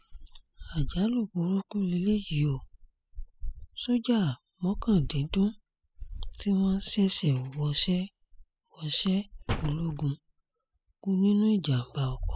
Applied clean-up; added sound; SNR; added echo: classical method spectral subtraction.